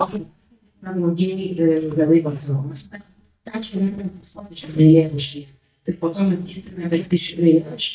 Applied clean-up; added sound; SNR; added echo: neural mask model DeepFilterNet 3.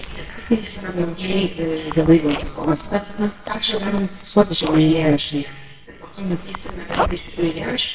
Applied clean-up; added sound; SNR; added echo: neural separator model SepFormer WHAMR!.